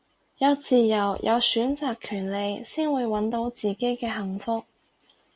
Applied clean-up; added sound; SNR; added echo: none; none; none; none.